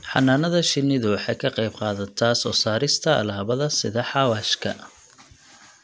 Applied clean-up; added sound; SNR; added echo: none; none; none; none.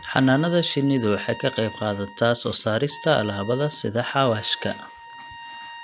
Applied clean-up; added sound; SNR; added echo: none; Trumpet; 18 dB; none.